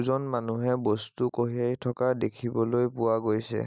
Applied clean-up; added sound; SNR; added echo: none; none; none; none.